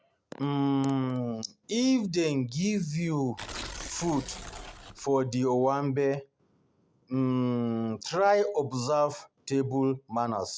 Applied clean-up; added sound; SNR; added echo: none; Tearing; 13 dB; none.